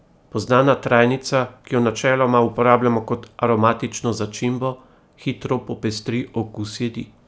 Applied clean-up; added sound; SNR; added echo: none; none; none; none.